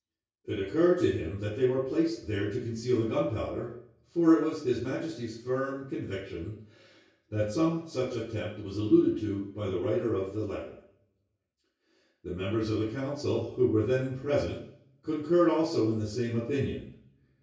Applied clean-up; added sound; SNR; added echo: none; none; none; reverberation time 0.6 s.